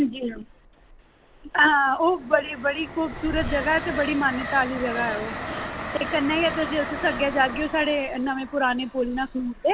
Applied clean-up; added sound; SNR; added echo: none; Train; 10 dB; none.